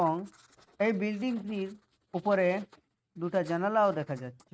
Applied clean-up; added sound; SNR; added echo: neural mask model RNNoise.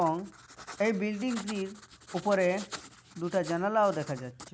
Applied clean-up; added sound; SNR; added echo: none; Writing; 16 dB; none.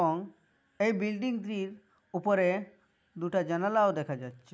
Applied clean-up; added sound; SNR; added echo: none; none; none; none.